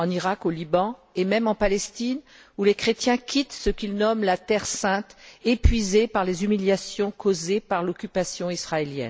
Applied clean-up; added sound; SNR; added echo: none; none; none; none.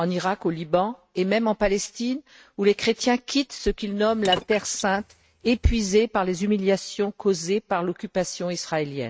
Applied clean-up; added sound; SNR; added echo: neural mask model RNNoise.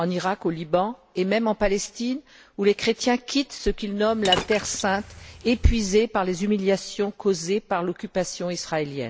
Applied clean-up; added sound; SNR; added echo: none; Liquid; 8 dB; none.